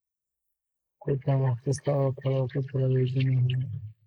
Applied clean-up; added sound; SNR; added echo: neural mask model Resemble Enhance denoiser.